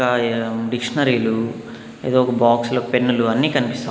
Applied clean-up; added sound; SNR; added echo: none; none; none; none.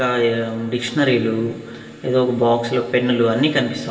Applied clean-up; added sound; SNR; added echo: none; none; none; reverberation time 0.1 s.